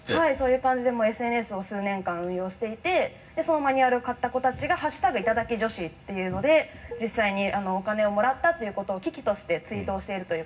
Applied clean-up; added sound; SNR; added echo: none; Dishes, pots, and pans; 18 dB; reverberation time 0.4 s.